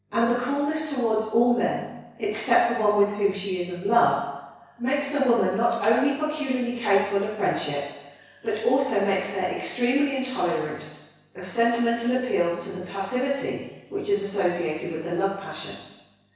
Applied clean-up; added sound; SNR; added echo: neural separator model SepFormer DNS4.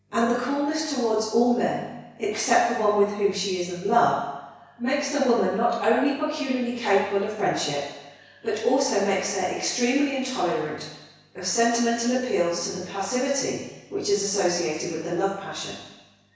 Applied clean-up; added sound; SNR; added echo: none; Cowbell; 20 dB; reverberation time 1.1 s.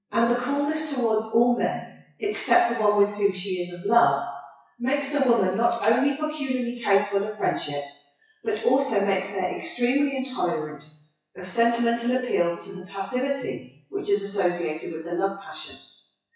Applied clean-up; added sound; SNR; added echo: classical method WPE with log-MMSE.